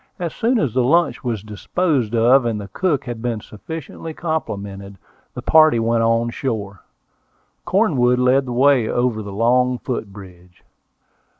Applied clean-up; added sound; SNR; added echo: none; none; none; none.